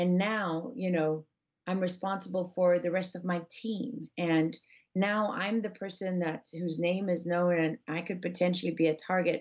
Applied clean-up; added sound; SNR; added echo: none; none; none; none.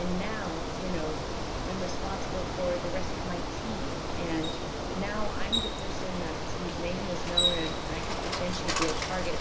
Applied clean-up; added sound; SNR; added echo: none; Bicycle; -5 dB; none.